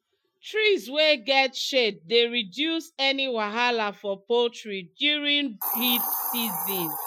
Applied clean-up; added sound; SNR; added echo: classical method Wiener filter.